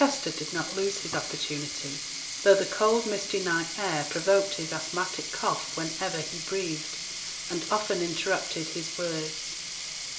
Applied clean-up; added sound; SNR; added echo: none; Sink (filling or washing); 6 dB; reverberation time 0.4 s.